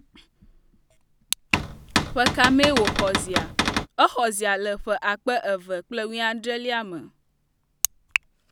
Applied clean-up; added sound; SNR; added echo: none; Cupboard open or close / Door; -1 dB; none.